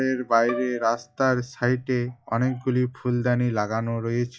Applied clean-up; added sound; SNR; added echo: classical method log-MMSE.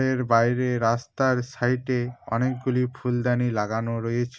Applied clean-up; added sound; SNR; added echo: none; none; none; none.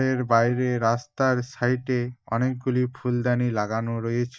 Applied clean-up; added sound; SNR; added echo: neural mask model DeepFilterNet 3.